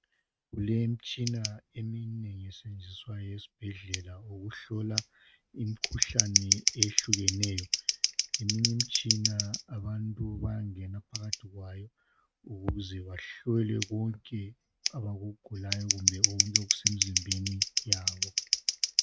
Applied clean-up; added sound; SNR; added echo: neural mask model RNNoise.